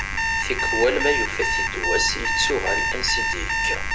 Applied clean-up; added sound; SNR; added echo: none; Alarm; -3 dB; none.